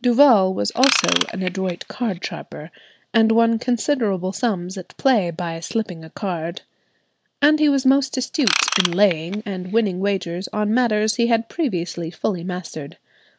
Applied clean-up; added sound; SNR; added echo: none; Ratchet, pawl / Tools; 4 dB; none.